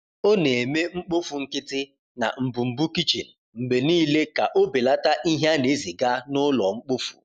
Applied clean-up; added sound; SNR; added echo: none; none; none; none.